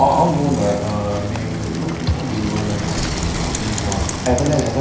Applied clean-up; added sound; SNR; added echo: none; Bicycle; 3 dB; reverberation time 0.5 s.